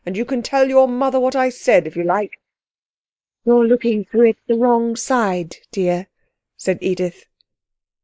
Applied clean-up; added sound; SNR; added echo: neural mask model Resemble Enhance denoiser.